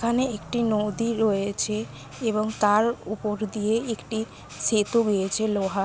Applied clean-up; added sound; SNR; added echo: none; none; none; none.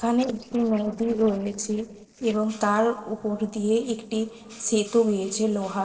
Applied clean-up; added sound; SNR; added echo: neural separator model SepFormer DNS4.